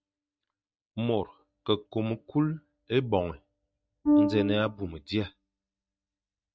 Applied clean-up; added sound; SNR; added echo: neural mask model DeepFilterNet 3.